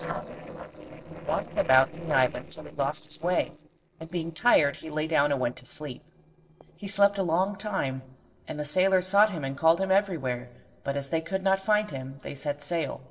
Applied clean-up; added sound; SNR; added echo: neural separator model SepFormer DNS4.